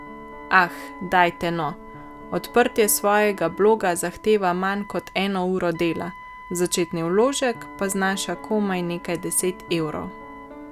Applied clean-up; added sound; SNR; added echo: none; Piano + Wind instrument, woodwind instrument; 17 dB; none.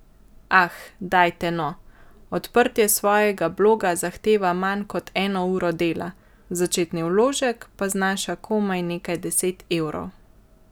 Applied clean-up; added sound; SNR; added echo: none; none; none; none.